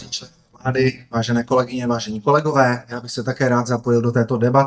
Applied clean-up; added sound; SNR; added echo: neural mask model DeepFilterNet 3.